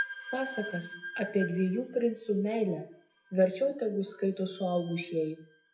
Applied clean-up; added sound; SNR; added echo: classical method WPE with log-MMSE.